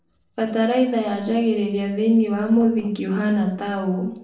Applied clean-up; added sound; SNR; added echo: neural separator model SepFormer DNS4.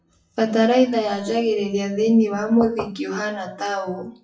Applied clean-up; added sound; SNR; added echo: classical method WPE with log-MMSE.